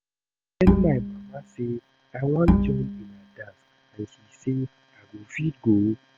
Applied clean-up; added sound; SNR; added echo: none; Bowed string instrument; -3 dB; none.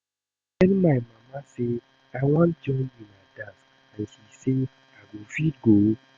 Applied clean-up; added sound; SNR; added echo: none; none; none; none.